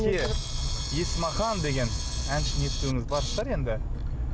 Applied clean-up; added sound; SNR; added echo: none; Camera; 10 dB; none.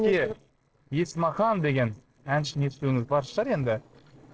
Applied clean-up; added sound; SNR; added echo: neural separator model SepFormer DNS4.